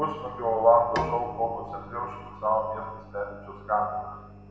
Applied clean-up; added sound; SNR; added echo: none; Bowed string instrument; 11 dB; reverberation time 1.1 s.